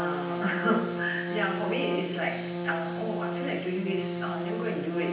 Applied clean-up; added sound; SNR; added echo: none; Trumpet; 1 dB; reverberation time 0.9 s.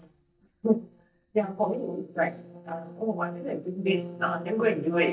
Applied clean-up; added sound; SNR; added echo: neural mask model DeepFilterNet 3.